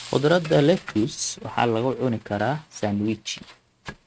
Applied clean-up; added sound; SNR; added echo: neural mask model RNNoise.